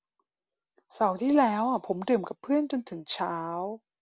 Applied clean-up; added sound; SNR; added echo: none; none; none; none.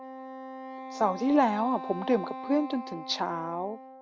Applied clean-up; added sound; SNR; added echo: none; Wind instrument, woodwind instrument; 11 dB; none.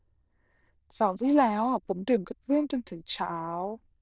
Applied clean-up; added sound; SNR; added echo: neural diffusion model UNIVERSE++.